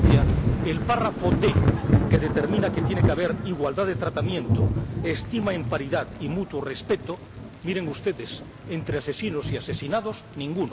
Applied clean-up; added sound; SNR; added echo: none; Thunder / Rain; -3 dB; none.